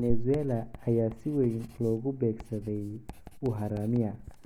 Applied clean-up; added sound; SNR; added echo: none; Writing; 20 dB; none.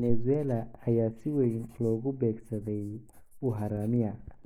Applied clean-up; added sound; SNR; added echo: neural mask model Resemble Enhance denoiser.